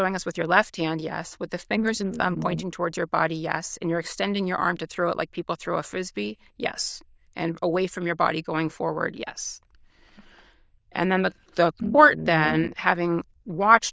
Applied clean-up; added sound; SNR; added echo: neural diffusion model UNIVERSE++.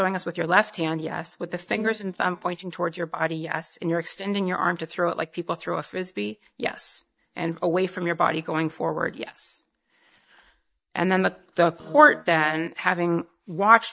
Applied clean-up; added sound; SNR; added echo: neural mask model DeepFilterNet 3.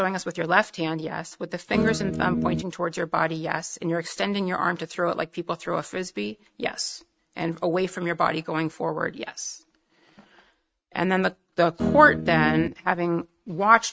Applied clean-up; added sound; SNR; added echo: neural mask model RNNoise.